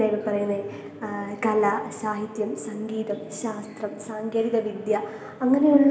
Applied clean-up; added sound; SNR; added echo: none; none; none; none.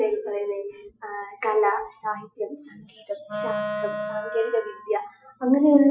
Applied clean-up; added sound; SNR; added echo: classical method Wiener filter.